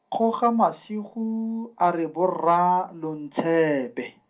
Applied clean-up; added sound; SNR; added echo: none; none; none; reverberation time 0.3 s.